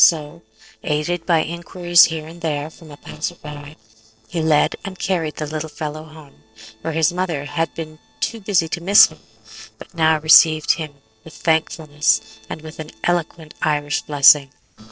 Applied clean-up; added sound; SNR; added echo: neural separator model SepFormer DNS4.